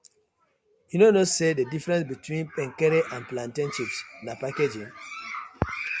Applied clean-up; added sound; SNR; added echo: none; none; none; none.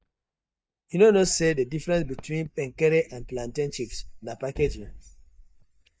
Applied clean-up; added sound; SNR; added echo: neural mask model DeepFilterNet 3.